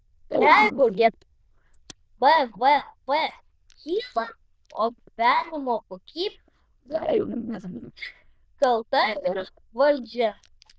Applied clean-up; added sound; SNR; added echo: neural diffusion model UNIVERSE++.